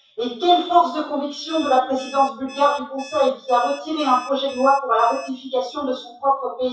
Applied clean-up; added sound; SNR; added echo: classical method WPE with log-MMSE.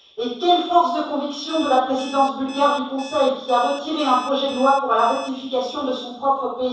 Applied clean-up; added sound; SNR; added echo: none; Alarm; 18 dB; reverberation time 0.7 s.